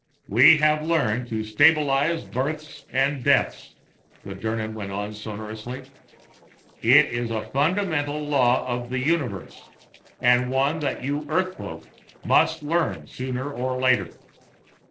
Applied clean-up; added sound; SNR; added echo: neural separator model SepFormer DNS4.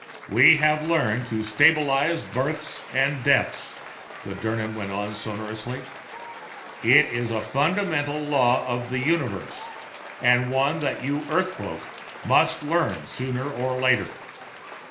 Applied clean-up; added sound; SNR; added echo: none; Applause / Cheering; 14 dB; reverberation time 0.9 s.